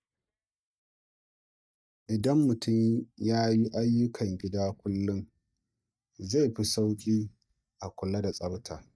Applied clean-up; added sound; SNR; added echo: neural mask model DeepFilterNet 3.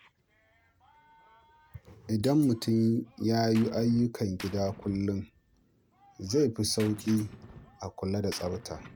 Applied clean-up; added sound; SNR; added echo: none; Thump, thud + Gunshot, gunfire; 20 dB; none.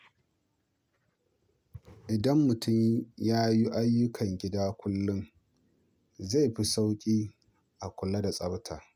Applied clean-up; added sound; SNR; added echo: none; none; none; none.